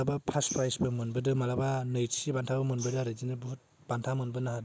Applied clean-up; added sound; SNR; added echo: neural mask model Resemble Enhance denoiser.